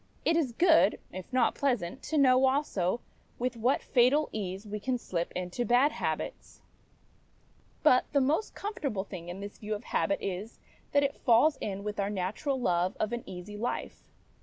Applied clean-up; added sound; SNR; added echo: none; none; none; none.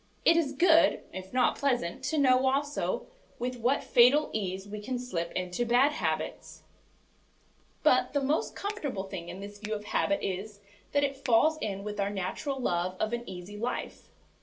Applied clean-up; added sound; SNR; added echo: none; Finger snapping; 16 dB; reverberation time 0.2 s.